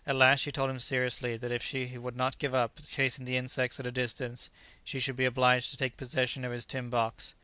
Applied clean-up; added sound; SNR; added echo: none; none; none; none.